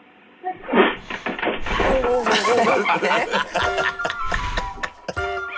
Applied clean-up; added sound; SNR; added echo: none; Breathing; 10 dB; reverberation time 0.3 s.